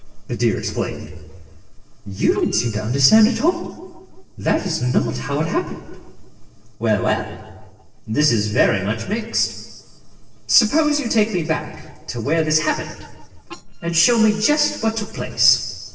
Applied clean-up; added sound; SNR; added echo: neural separator model SepFormer DNS4.